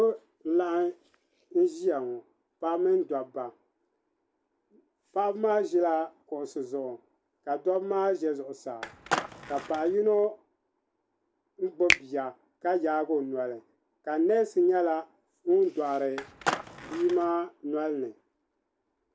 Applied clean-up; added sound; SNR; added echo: none; Skateboard + Finger snapping; 5 dB; none.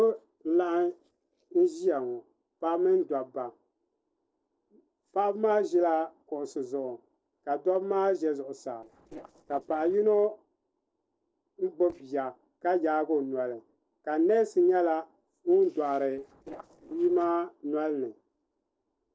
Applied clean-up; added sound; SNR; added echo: neural separator model SepFormer DNS4.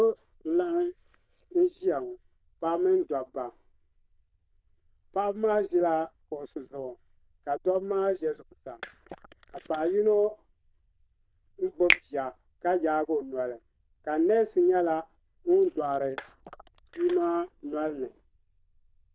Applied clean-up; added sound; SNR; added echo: neural diffusion model UNIVERSE++.